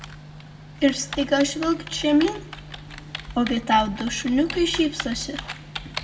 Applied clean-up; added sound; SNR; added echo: none; Typing; 12 dB; reverberation time 1.0 s.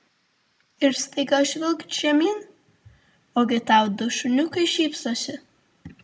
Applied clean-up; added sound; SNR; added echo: none; none; none; none.